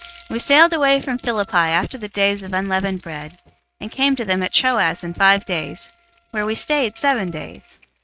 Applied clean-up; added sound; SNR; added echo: neural mask model RNNoise.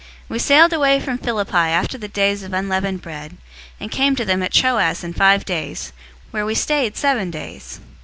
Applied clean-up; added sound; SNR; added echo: none; none; none; none.